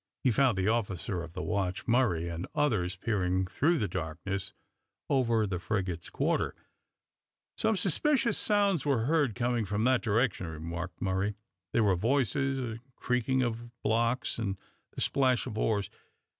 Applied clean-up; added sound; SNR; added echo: none; none; none; none.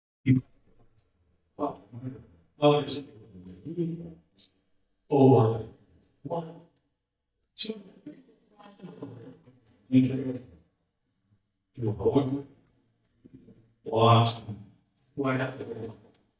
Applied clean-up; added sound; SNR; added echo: neural mask model DeepFilterNet 3.